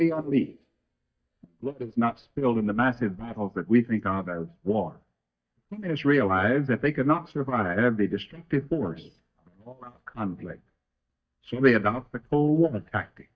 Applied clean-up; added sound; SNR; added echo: neural mask model DeepFilterNet 3.